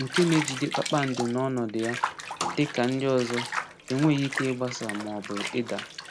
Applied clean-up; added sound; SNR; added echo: none; Bathtub (filling or washing) / Water; 7 dB; none.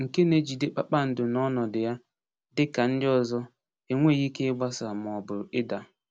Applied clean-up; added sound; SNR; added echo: none; none; none; none.